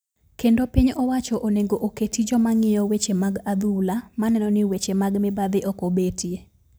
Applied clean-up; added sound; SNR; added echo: none; none; none; none.